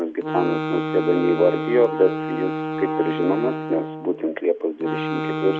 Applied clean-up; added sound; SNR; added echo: none; Wind instrument, woodwind instrument; 4 dB; none.